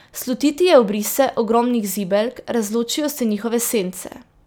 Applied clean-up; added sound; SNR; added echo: none; none; none; none.